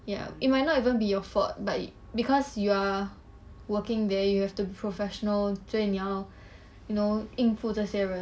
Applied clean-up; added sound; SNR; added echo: none; none; none; none.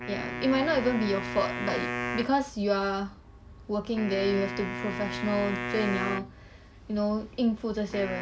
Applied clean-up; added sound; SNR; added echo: none; Wind instrument, woodwind instrument; 7 dB; none.